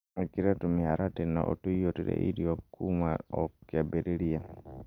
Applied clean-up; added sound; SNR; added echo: none; none; none; none.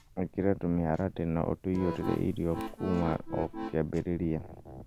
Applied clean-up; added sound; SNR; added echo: none; Accordion + Tick-tock; 10 dB; none.